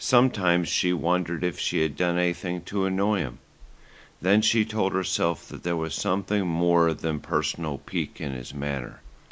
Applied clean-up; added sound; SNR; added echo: none; none; none; none.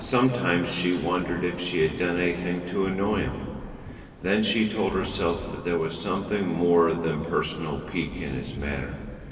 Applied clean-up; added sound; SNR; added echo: none; Thunder; 14 dB; reverberation time 2.3 s.